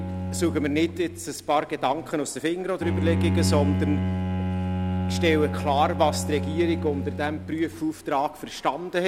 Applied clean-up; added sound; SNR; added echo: none; Bowed string instrument; 2 dB; none.